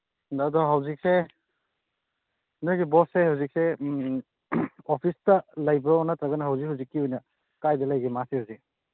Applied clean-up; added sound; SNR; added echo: none; none; none; none.